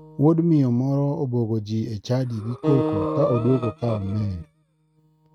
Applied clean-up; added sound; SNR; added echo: neural mask model RNNoise.